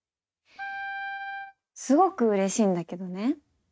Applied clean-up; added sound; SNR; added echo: neural mask model RNNoise.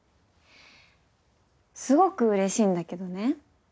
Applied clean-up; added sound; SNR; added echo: none; none; none; none.